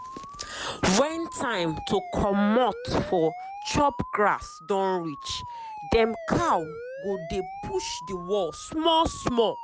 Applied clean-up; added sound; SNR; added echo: none; Siren; 13 dB; none.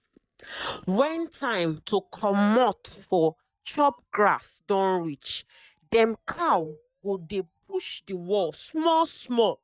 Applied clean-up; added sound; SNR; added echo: neural mask model DeepFilterNet 3.